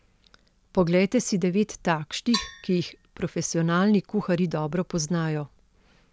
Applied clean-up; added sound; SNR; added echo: none; Percussion; 12 dB; none.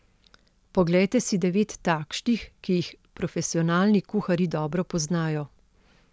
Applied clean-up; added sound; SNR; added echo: none; none; none; none.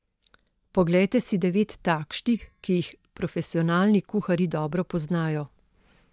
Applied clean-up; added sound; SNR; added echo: neural mask model DeepFilterNet 3.